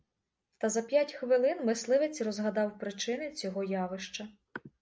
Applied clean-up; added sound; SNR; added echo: none; none; none; none.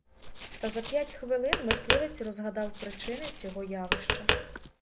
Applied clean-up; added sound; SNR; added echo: none; Tap; -1 dB; none.